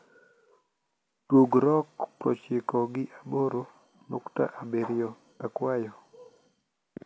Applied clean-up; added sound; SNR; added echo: none; none; none; none.